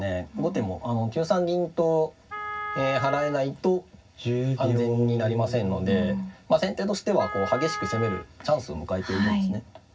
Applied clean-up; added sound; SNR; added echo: none; Wind instrument, woodwind instrument; 10 dB; reverberation time 0.4 s.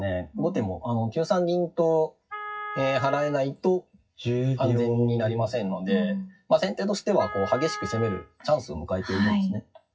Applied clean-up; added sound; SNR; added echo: classical method WPE with log-MMSE.